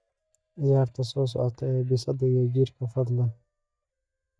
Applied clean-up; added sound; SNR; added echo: neural mask model DeepFilterNet 3.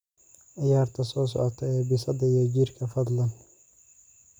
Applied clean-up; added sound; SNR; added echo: none; none; none; none.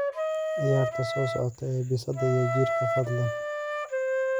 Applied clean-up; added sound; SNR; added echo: none; Wind instrument, woodwind instrument; 0 dB; none.